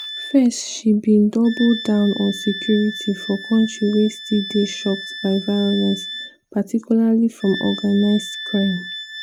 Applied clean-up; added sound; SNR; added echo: none; Wind instrument, woodwind instrument; 13 dB; none.